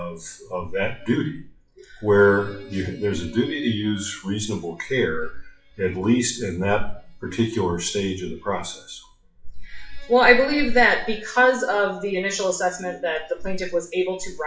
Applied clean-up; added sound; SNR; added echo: classical method WPE with log-MMSE.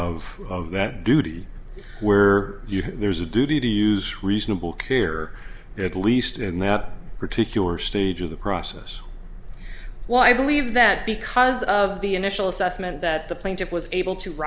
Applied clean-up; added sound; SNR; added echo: none; none; none; none.